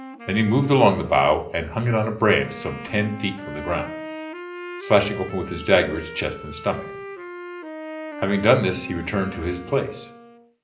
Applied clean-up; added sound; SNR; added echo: none; Wind instrument, woodwind instrument; 13 dB; reverberation time 0.5 s.